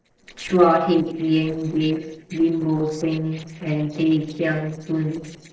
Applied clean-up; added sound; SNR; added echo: neural separator model SepFormer DNS4.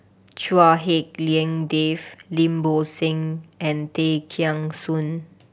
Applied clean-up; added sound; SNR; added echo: none; none; none; none.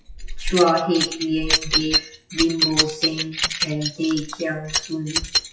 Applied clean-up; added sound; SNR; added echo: classical method WPE with log-MMSE.